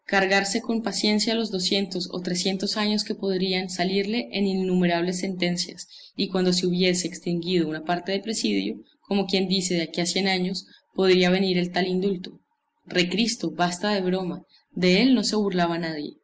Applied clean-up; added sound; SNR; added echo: none; none; none; none.